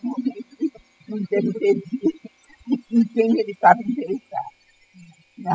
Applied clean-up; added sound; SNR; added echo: classical method spectral subtraction.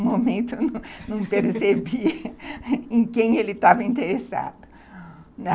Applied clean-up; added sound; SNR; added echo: none; none; none; none.